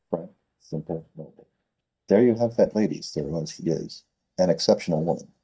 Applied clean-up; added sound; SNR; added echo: neural mask model DeepFilterNet 3.